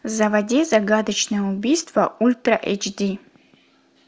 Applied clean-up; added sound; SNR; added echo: none; none; none; none.